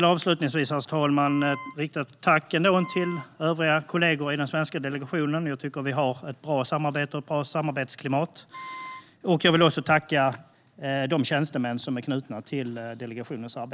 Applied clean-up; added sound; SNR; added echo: none; Wind instrument, woodwind instrument; 14 dB; none.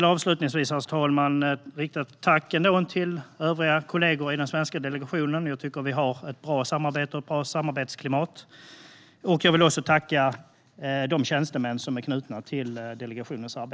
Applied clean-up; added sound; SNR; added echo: none; none; none; none.